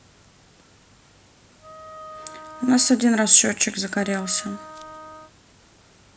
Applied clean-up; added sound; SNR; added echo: none; Wind instrument, woodwind instrument; 17 dB; none.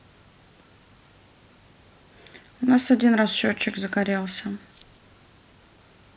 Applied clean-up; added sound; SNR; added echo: none; none; none; none.